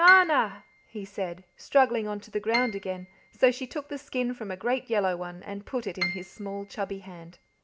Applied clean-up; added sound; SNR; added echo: none; Piano; 11 dB; none.